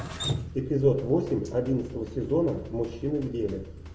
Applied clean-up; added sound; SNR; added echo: none; Drip; 12 dB; reverberation time 0.6 s.